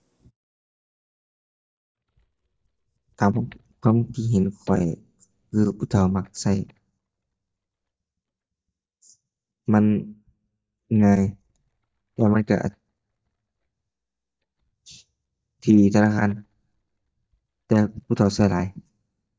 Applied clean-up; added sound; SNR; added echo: neural mask model DeepFilterNet 3.